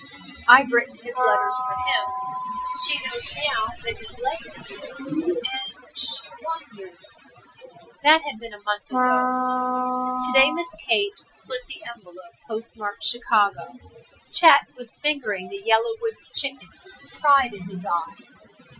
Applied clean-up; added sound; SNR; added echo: classical method Wiener filter.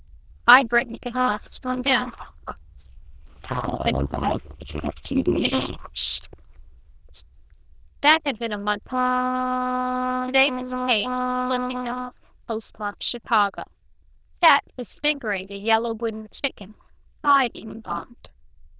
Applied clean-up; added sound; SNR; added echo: neural diffusion model UNIVERSE++.